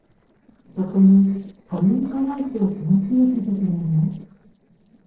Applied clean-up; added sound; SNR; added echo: neural separator model SepFormer DNS4.